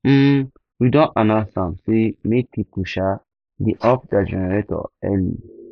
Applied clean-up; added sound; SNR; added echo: neural mask model Resemble Enhance denoiser.